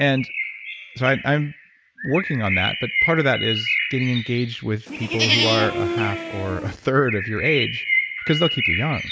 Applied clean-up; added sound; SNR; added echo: none; Livestock, farm animals, working animals + Bird; 2 dB; none.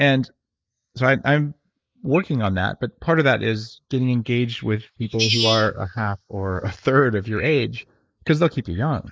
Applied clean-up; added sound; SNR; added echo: neural mask model Resemble Enhance denoiser.